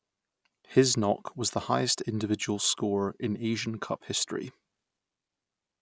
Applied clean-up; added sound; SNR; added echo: none; none; none; none.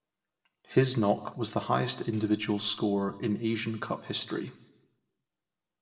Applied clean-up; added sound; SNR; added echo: neural separator model SepFormer DNS4.